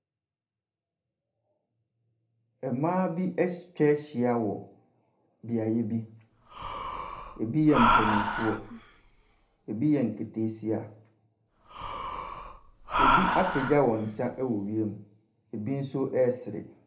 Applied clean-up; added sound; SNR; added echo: none; Breathing; 0 dB; reverberation time 0.3 s.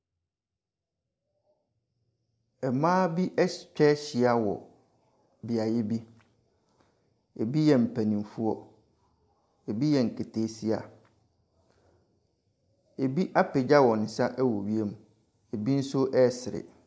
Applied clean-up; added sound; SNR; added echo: none; none; none; none.